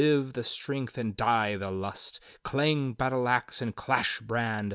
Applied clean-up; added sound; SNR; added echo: none; none; none; none.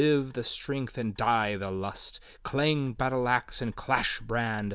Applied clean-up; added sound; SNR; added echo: none; Clock; 20 dB; none.